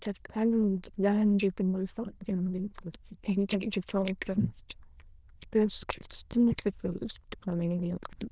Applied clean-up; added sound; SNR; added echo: neural diffusion model UNIVERSE++.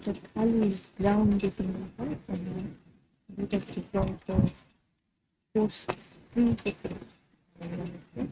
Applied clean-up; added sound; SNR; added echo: neural mask model RNNoise.